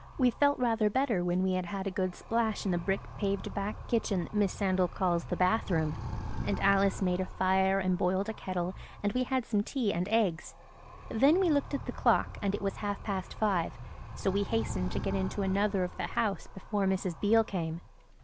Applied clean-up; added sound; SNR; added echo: none; Animal; 11 dB; none.